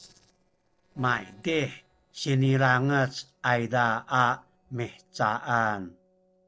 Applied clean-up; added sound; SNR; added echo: neural separator model SepFormer DNS4.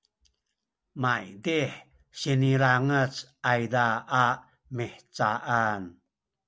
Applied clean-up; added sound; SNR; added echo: none; none; none; none.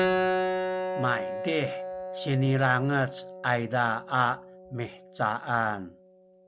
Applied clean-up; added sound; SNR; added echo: none; Keyboard (musical); 4 dB; none.